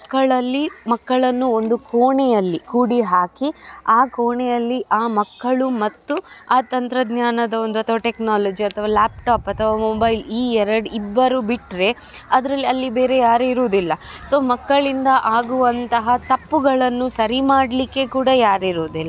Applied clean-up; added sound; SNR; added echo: none; none; none; none.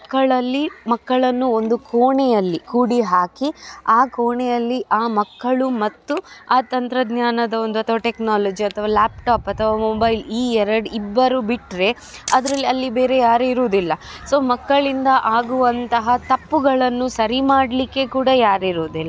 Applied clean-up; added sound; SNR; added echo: none; Camera; 16 dB; none.